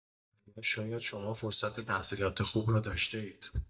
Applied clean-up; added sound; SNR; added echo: neural mask model DeepFilterNet 3.